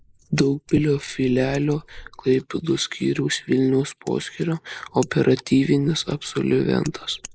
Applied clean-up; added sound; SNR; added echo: neural mask model Resemble Enhance denoiser.